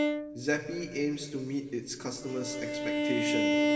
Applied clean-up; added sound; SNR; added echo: none; Bowed string instrument; -3 dB; reverberation time 2.9 s.